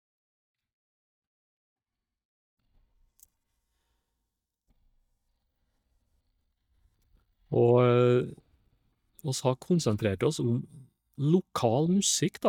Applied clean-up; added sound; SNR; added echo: neural mask model DeepFilterNet 3.